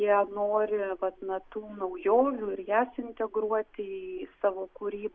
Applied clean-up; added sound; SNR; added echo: none; none; none; none.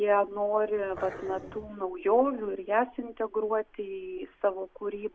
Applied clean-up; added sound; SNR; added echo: none; Growling; 13 dB; none.